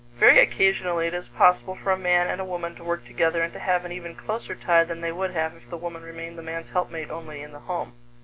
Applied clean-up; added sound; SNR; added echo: none; none; none; none.